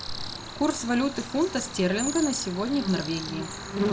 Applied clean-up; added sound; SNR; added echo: none; Cricket; 6 dB; none.